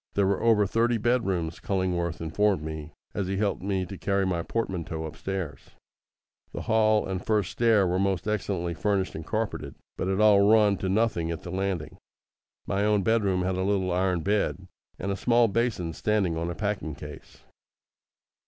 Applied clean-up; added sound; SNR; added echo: none; none; none; none.